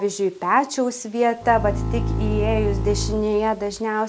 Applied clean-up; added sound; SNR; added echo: none; Bowed string instrument; 3 dB; none.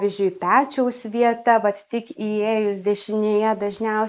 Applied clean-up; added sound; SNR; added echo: neural mask model Resemble Enhance denoiser.